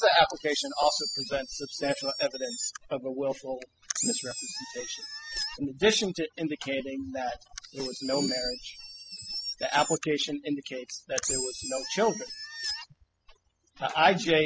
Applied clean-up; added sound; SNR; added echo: classical method spectral subtraction.